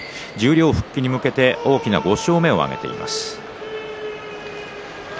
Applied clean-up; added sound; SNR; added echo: none; none; none; none.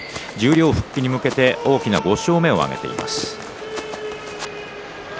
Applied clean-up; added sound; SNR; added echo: none; Run; 13 dB; none.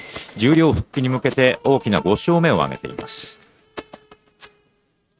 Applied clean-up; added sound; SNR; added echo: neural mask model RNNoise.